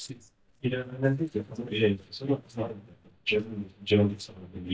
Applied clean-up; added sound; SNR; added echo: neural mask model DeepFilterNet 3.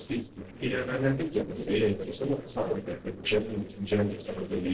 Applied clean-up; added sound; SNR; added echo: neural separator model SepFormer DNS4.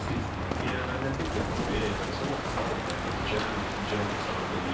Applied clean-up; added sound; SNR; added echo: none; Crow; -3 dB; reverberation time 0.3 s.